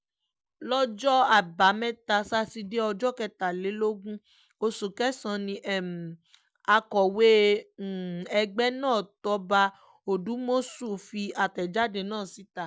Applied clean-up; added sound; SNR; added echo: none; none; none; none.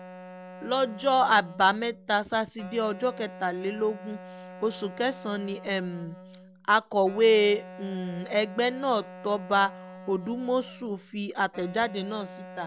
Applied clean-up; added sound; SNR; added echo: none; Wind instrument, woodwind instrument; 17 dB; none.